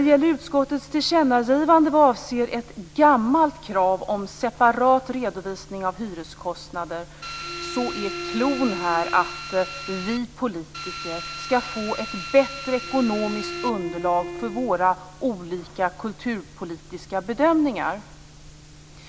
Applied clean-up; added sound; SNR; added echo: none; Drill + Bowed string instrument; 10 dB; none.